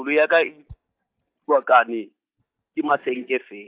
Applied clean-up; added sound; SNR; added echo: neural mask model DeepFilterNet 3.